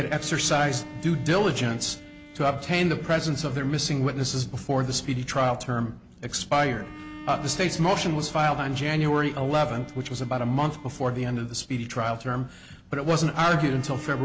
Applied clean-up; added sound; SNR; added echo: none; Bowed string instrument; 19 dB; none.